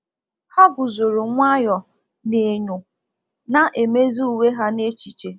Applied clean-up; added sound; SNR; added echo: none; none; none; none.